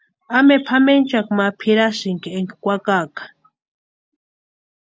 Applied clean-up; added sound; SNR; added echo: none; none; none; none.